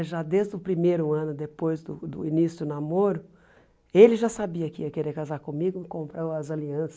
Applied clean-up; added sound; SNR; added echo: none; none; none; none.